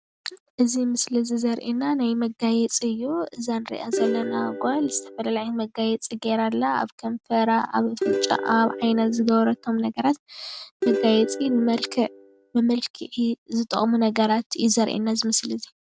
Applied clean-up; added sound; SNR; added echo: none; Plucked string instrument; 6 dB; none.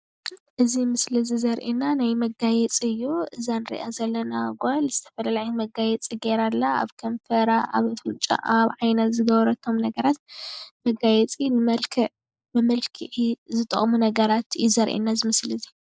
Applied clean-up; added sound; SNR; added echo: neural mask model Resemble Enhance denoiser.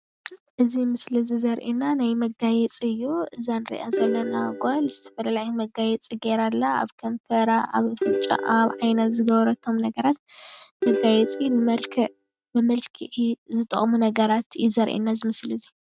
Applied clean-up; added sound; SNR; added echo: neural mask model RNNoise.